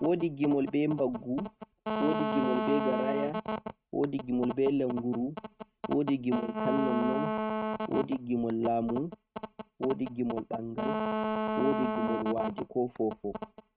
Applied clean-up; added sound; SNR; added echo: neural mask model RNNoise.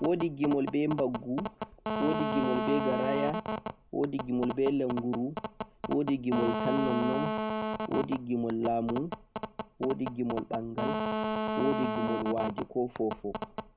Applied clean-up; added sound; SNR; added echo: none; Telephone; 3 dB; none.